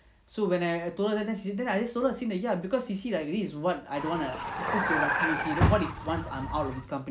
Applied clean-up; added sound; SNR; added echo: none; Vehicle; -1 dB; none.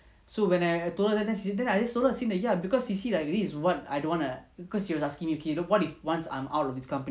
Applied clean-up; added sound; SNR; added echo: none; none; none; none.